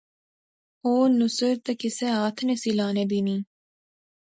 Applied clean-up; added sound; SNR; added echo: none; none; none; none.